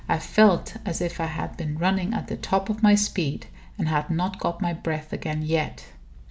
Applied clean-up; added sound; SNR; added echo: none; none; none; none.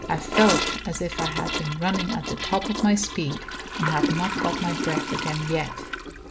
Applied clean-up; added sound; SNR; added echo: none; Toilet flush / Gurgling; 3 dB; none.